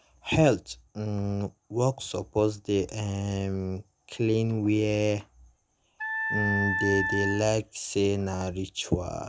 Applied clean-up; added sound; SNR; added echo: none; Wind instrument, woodwind instrument; 3 dB; none.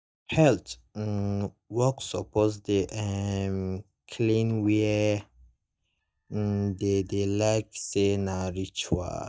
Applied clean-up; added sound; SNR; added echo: neural mask model DeepFilterNet 3.